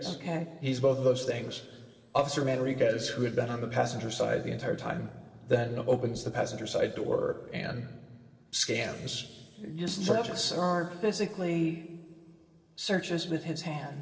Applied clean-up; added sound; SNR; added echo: neural separator model SepFormer DNS4.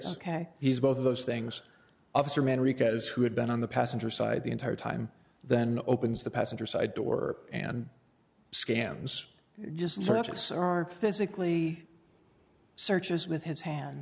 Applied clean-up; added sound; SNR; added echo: none; none; none; none.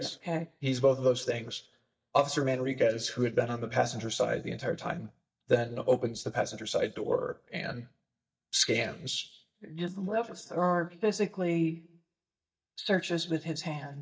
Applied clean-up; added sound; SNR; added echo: neural mask model DeepFilterNet 3.